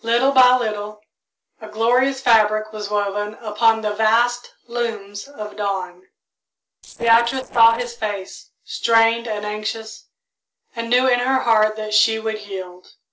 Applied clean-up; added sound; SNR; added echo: neural separator model SepFormer DNS4.